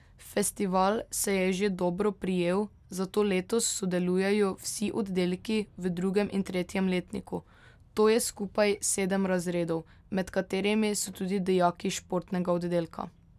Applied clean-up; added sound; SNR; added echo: none; none; none; none.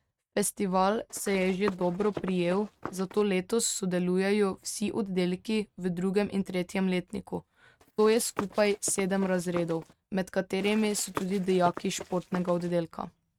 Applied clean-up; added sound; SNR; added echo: neural mask model RNNoise.